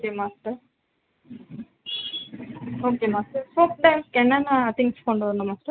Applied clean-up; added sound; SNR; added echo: none; none; none; none.